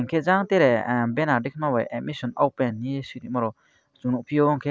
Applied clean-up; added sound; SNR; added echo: none; none; none; none.